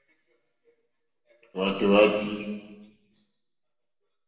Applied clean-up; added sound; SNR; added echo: none; none; none; reverberation time 1.2 s.